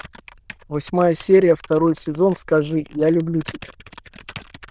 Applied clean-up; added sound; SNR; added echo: neural diffusion model UNIVERSE++.